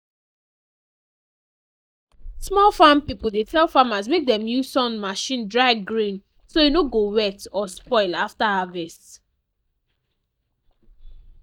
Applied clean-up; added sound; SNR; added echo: neural mask model DeepFilterNet 3.